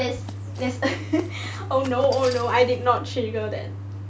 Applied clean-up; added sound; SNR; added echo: none; Run; 18 dB; none.